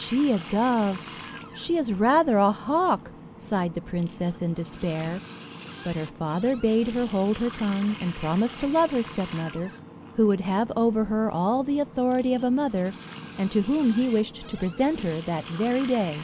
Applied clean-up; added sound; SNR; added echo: none; Water tap, faucet; 15 dB; none.